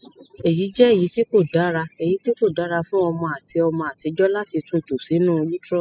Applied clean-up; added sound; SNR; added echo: classical method spectral subtraction.